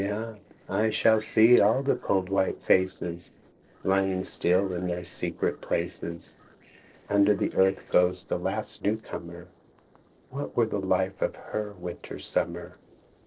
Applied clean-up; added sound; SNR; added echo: neural separator model SepFormer DNS4.